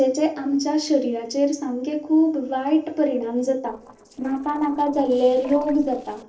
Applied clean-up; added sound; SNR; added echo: neural separator model SepFormer DNS4.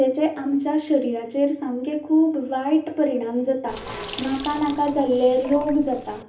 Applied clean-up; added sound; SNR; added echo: none; Sink (filling or washing); 11 dB; reverberation time 0.3 s.